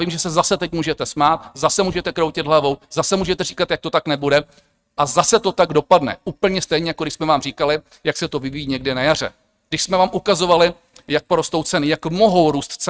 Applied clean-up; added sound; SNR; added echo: neural mask model RNNoise.